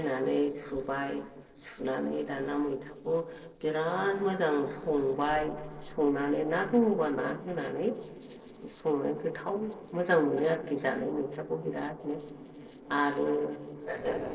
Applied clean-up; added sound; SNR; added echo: neural separator model SepFormer DNS4.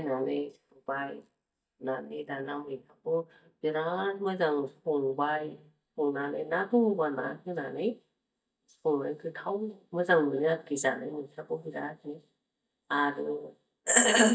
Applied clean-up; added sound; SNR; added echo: neural mask model DeepFilterNet 3.